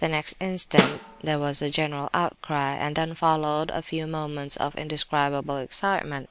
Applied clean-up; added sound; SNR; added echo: none; Snare drum; 0 dB; none.